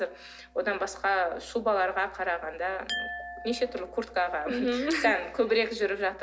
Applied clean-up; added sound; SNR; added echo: none; Glass; 16 dB; none.